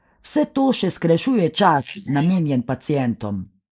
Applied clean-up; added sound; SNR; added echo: neural mask model Resemble Enhance denoiser.